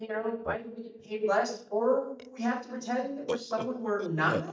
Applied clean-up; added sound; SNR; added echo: neural mask model DeepFilterNet 3.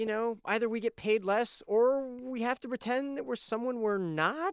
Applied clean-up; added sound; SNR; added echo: none; none; none; none.